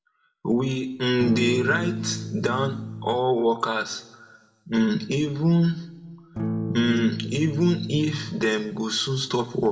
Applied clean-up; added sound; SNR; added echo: none; Electric guitar / Strum; 5 dB; reverberation time 1.1 s.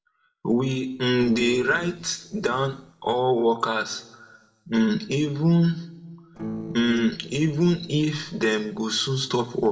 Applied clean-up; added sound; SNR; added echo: neural separator model SepFormer DNS4.